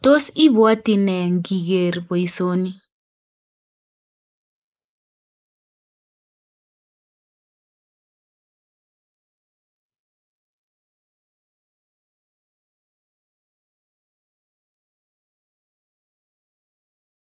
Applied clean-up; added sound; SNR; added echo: neural mask model Resemble Enhance denoiser.